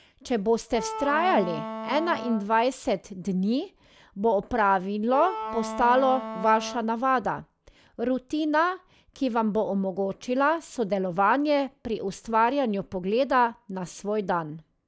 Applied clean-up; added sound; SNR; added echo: none; Wind instrument, woodwind instrument; 9 dB; none.